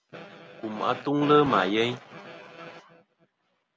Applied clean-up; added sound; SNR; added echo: none; none; none; none.